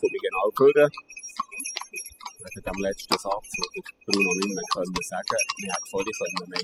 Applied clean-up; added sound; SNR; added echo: classical method spectral subtraction.